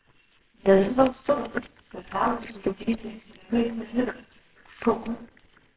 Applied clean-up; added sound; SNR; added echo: neural separator model SepFormer WHAMR!.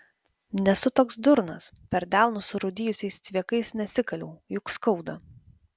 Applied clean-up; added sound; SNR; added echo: none; none; none; none.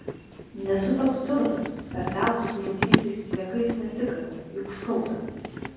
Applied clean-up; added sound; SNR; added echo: none; Run; 4 dB; reverberation time 1.3 s.